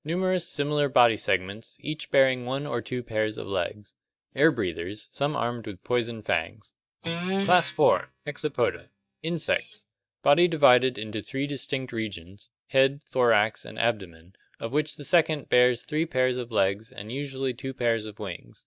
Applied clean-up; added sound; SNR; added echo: neural mask model DeepFilterNet 3.